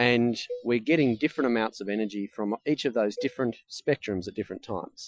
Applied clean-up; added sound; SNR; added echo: classical method Wiener filter.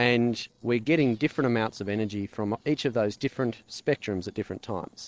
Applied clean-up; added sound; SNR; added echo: neural separator model SepFormer DNS4.